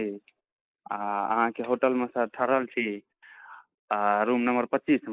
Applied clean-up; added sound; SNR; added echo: neural mask model Resemble Enhance denoiser.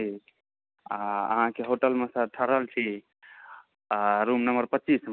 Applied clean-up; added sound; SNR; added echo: none; none; none; none.